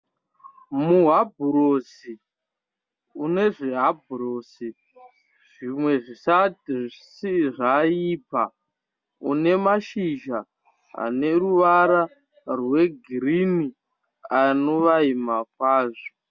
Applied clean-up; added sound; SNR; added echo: none; none; none; none.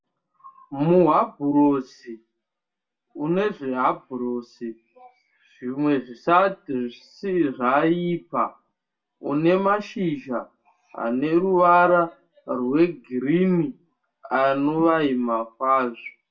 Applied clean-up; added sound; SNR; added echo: none; none; none; reverberation time 0.2 s.